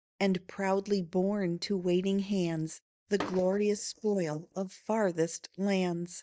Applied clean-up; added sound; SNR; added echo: neural mask model DeepFilterNet 3.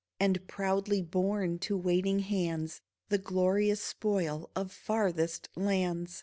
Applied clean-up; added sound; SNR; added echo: none; none; none; none.